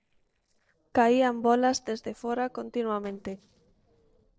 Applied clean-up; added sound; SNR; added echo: neural separator model SepFormer DNS4.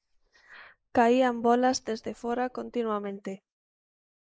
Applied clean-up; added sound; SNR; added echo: neural mask model Resemble Enhance denoiser.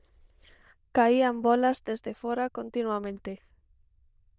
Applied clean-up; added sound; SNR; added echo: neural diffusion model UNIVERSE++.